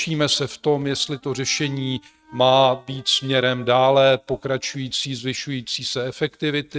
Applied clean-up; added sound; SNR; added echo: neural mask model RNNoise.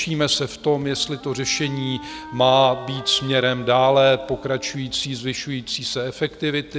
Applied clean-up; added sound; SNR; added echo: none; Wind instrument, woodwind instrument; 19 dB; none.